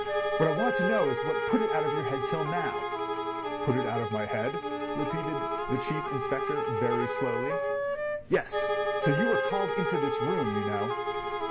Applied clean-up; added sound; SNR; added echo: none; Wind instrument, woodwind instrument + Bowed string instrument; -2 dB; none.